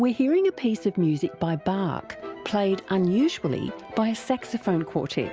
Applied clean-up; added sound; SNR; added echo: none; none; none; none.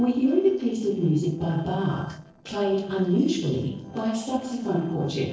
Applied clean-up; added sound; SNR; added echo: neural separator model SepFormer DNS4.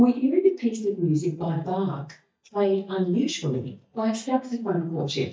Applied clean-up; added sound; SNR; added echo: neural mask model DeepFilterNet 3.